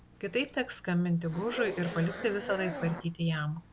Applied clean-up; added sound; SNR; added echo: none; Zipper (clothing); 11 dB; none.